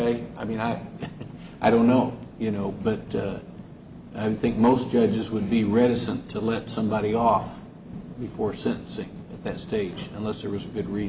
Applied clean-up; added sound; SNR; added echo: none; none; none; none.